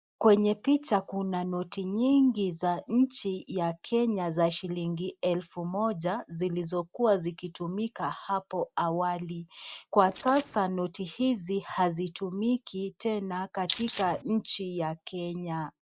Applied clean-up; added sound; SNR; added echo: neural mask model Resemble Enhance denoiser.